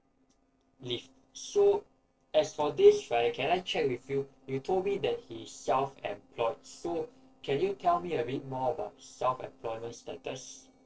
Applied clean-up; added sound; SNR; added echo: neural separator model SepFormer DNS4.